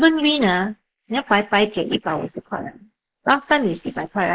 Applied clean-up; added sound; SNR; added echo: neural mask model Resemble Enhance denoiser.